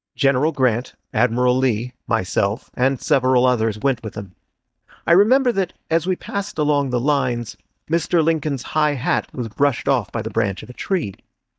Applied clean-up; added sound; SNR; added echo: neural mask model DeepFilterNet 3.